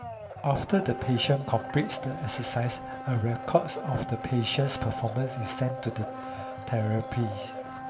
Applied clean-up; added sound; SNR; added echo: none; Domestic sounds, home sounds; 9 dB; reverberation time 3.0 s.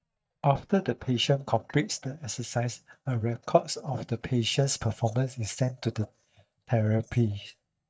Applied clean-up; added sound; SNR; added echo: neural mask model DeepFilterNet 3.